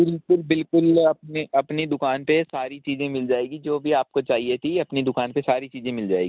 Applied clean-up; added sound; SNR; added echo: none; none; none; none.